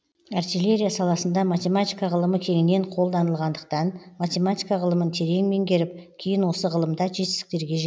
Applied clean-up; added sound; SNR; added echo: none; none; none; none.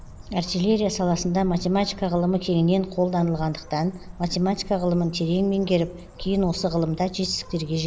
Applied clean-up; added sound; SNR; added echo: none; Bird; 16 dB; none.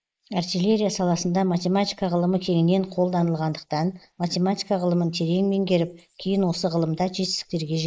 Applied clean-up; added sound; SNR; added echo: neural mask model Resemble Enhance denoiser.